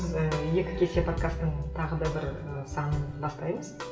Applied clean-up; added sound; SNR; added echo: none; none; none; reverberation time 1.0 s.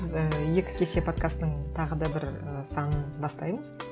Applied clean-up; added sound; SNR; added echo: none; none; none; none.